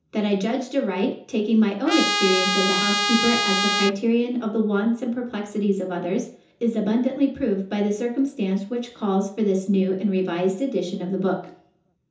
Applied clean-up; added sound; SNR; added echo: none; Trumpet; 0 dB; reverberation time 0.6 s.